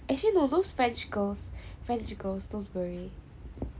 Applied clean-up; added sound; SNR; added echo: none; none; none; none.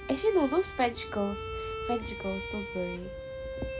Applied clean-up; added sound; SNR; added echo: none; Bowed string instrument; 8 dB; none.